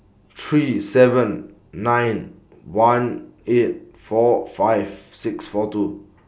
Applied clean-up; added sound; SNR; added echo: none; none; none; none.